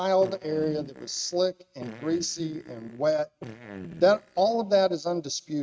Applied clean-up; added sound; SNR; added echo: neural mask model RNNoise.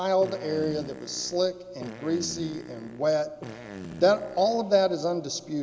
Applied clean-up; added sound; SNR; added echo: none; Fart; 15 dB; none.